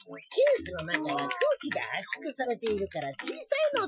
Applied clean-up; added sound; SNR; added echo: classical method Wiener filter.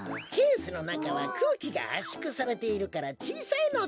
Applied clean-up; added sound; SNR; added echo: none; none; none; none.